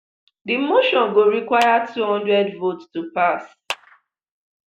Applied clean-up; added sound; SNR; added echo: none; Clapping; 16 dB; none.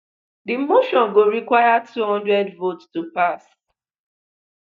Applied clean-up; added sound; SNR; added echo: neural mask model DeepFilterNet 3.